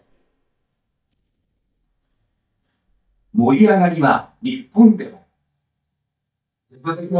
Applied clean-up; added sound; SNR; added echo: neural mask model DeepFilterNet 3.